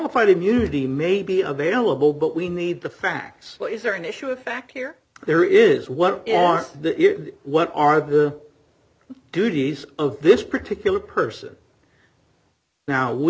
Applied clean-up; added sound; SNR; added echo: none; none; none; none.